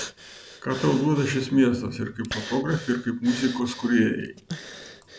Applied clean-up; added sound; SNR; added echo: none; Breathing; 14 dB; none.